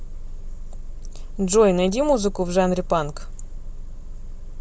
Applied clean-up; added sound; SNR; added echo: none; none; none; none.